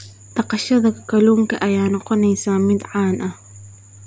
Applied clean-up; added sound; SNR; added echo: none; none; none; none.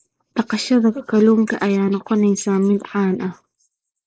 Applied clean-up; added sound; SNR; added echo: neural mask model Resemble Enhance denoiser.